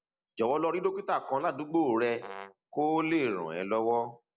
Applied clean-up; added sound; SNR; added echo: none; Brass instrument; 17 dB; none.